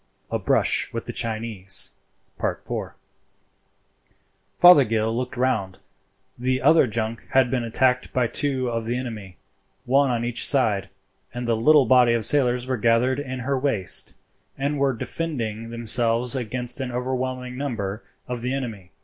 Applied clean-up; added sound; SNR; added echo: none; none; none; none.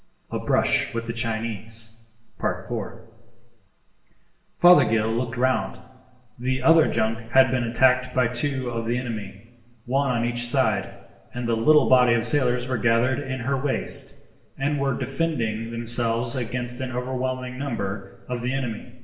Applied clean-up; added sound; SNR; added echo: none; none; none; reverberation time 1.1 s.